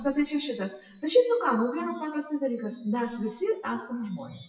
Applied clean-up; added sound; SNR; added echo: classical method WPE with log-MMSE.